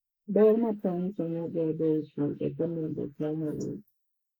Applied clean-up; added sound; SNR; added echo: neural mask model Resemble Enhance denoiser.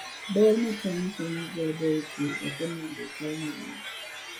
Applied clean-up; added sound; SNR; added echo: classical method log-MMSE.